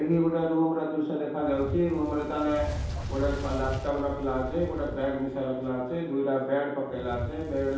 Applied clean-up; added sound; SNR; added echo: none; Fire; 9 dB; reverberation time 0.8 s.